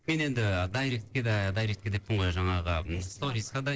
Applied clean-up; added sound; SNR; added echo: neural separator model SepFormer DNS4.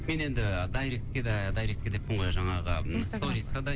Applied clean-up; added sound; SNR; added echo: none; Boat, Water vehicle; 3 dB; none.